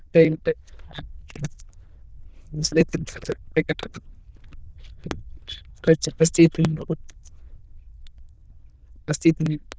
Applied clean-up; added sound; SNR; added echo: neural diffusion model UNIVERSE++.